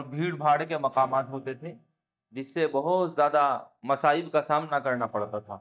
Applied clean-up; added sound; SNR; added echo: neural mask model DeepFilterNet 3.